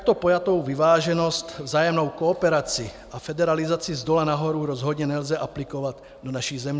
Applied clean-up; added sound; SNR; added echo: none; none; none; none.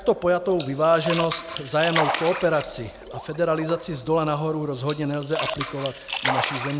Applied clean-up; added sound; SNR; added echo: none; Splash, splatter; 6 dB; none.